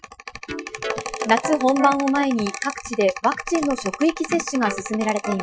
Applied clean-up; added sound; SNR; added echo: classical method Wiener filter.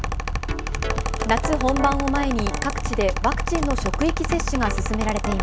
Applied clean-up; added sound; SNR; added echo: none; Mechanical fan; 0 dB; none.